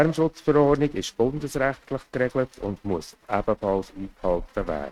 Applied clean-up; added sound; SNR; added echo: neural mask model RNNoise.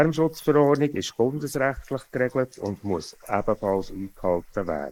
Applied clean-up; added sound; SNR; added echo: neural mask model Resemble Enhance denoiser.